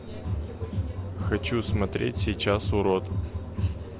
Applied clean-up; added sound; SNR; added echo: none; none; none; none.